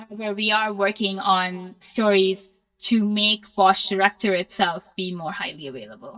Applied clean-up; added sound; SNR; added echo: neural mask model DeepFilterNet 3.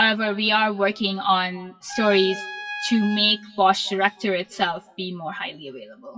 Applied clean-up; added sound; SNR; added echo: classical method WPE with log-MMSE.